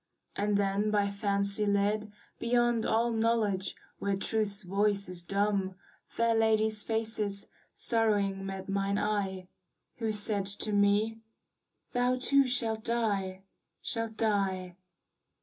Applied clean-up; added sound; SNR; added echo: none; none; none; reverberation time 0.2 s.